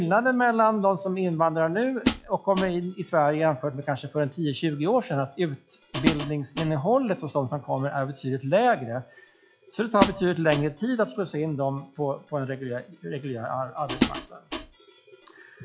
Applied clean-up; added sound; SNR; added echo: classical method log-MMSE.